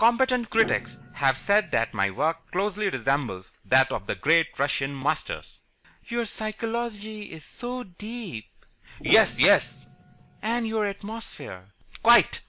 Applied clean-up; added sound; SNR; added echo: none; Piano; 17 dB; none.